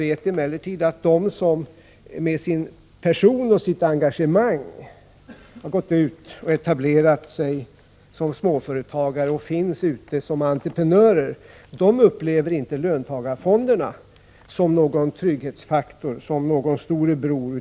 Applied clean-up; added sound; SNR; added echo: none; none; none; none.